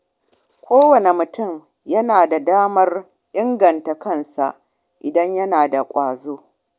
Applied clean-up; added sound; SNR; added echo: none; none; none; none.